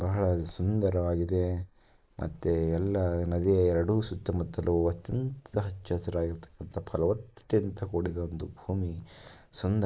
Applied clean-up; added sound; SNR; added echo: neural mask model Resemble Enhance denoiser.